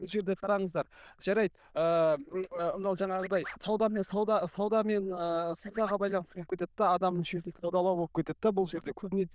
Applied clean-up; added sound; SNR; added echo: neural diffusion model UNIVERSE++.